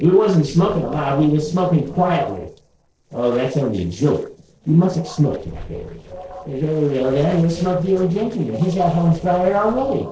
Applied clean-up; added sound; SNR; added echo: neural separator model SepFormer DNS4.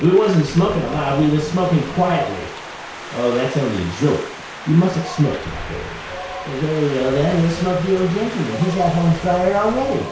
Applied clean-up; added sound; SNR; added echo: none; Wind; 11 dB; reverberation time 0.6 s.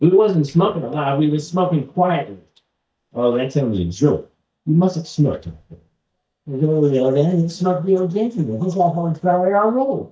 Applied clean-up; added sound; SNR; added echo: neural mask model DeepFilterNet 3.